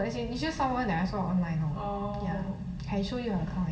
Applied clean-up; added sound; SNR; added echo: none; none; none; reverberation time 0.9 s.